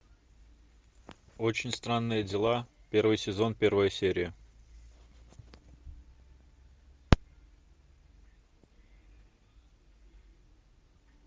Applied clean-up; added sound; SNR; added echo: none; none; none; none.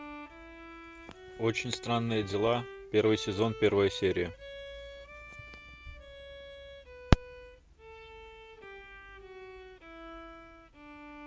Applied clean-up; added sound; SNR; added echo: none; Bowed string instrument; 14 dB; none.